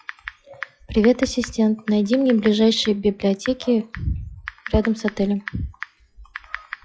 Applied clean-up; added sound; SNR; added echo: classical method log-MMSE.